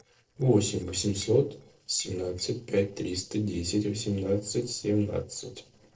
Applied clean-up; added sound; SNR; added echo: neural separator model SepFormer DNS4.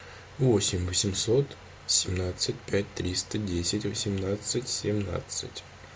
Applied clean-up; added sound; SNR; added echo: none; none; none; none.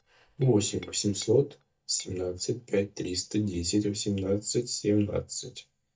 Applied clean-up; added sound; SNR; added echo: neural mask model DeepFilterNet 3.